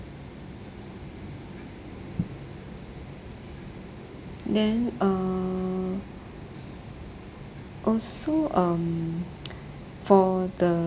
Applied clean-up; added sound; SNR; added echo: none; none; none; none.